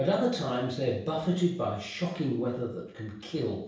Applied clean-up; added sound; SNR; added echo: none; none; none; reverberation time 0.7 s.